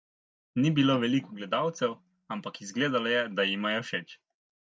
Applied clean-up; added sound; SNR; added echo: neural mask model DeepFilterNet 3.